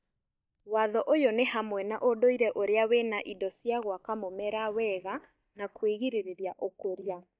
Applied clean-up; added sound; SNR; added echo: neural mask model DeepFilterNet 3.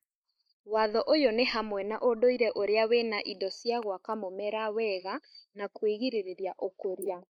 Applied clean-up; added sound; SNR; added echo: neural mask model Resemble Enhance denoiser.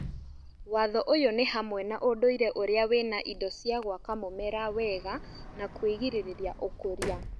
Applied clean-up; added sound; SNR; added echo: none; Sliding door; 14 dB; none.